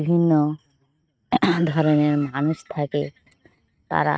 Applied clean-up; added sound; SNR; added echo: neural mask model RNNoise.